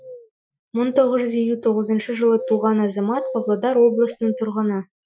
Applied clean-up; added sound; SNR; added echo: classical method Wiener filter.